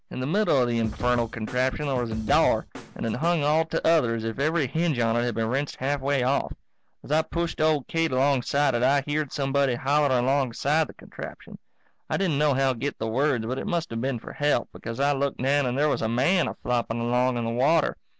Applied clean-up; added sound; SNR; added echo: none; Snare drum / Drum kit; 13 dB; none.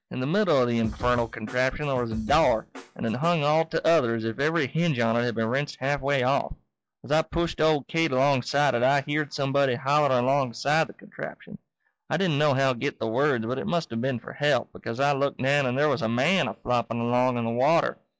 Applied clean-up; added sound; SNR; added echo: classical method log-MMSE.